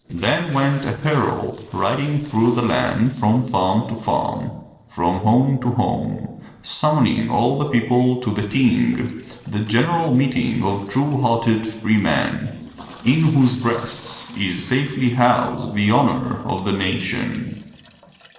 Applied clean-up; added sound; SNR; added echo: neural separator model SepFormer DNS4.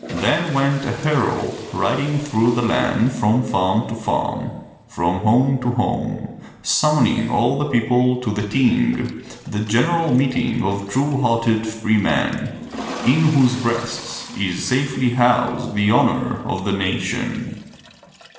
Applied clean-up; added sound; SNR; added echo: none; Toilet flush; 19 dB; reverberation time 1.1 s.